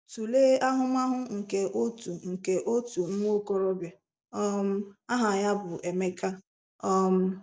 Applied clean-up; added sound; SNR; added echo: none; none; none; none.